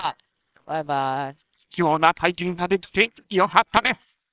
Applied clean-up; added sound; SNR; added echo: neural separator model SepFormer WHAMR!.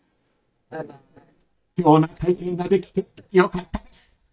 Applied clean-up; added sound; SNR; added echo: neural mask model DeepFilterNet 3.